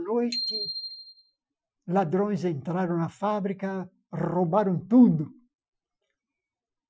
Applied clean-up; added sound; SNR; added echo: classical method Wiener filter.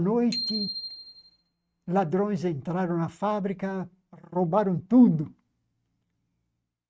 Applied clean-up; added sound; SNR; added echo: neural mask model RNNoise.